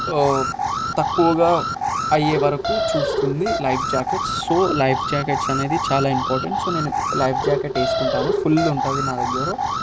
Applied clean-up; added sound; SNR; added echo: none; Alarm; 1 dB; none.